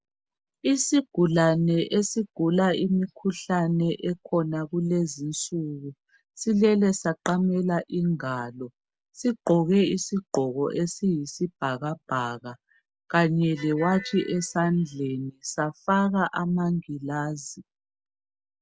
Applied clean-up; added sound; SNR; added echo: none; none; none; none.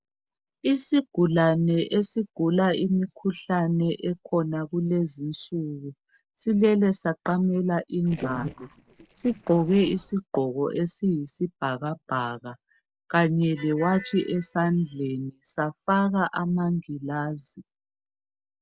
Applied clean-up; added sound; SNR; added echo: neural separator model SepFormer DNS4.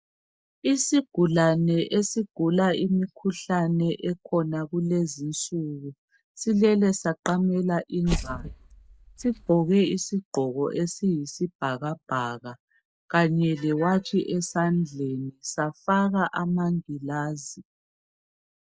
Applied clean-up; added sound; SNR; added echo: neural mask model DeepFilterNet 3.